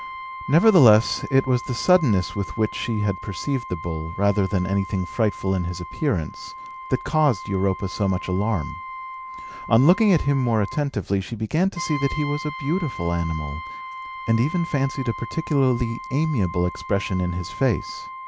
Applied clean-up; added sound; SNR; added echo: none; Brass instrument; 13 dB; none.